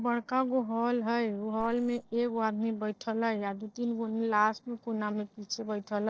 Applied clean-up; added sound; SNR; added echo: neural separator model SepFormer DNS4.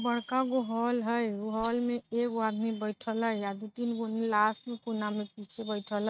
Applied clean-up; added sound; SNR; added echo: neural mask model RNNoise.